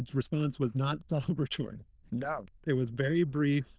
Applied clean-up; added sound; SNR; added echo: neural diffusion model UNIVERSE++.